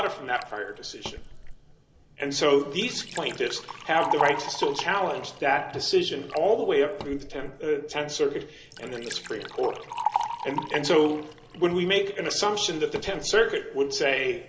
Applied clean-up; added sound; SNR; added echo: none; Liquid; 10 dB; reverberation time 2.1 s.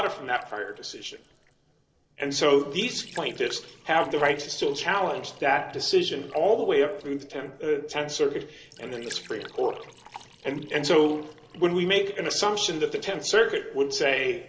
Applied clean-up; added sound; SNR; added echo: neural separator model SepFormer DNS4.